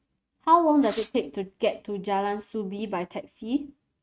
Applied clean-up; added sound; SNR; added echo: neural mask model RNNoise.